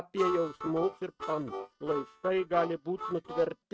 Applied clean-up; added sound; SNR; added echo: neural mask model RNNoise.